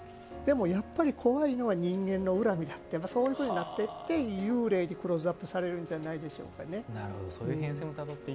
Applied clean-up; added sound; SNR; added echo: none; none; none; none.